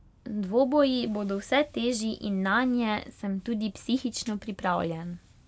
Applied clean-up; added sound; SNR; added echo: none; none; none; none.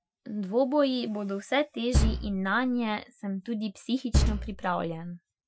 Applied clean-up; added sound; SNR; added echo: classical method Wiener filter.